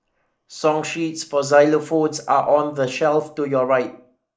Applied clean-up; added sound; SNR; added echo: neural mask model Resemble Enhance denoiser.